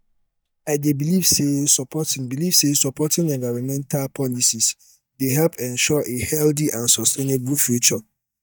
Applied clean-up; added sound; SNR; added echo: neural mask model DeepFilterNet 3.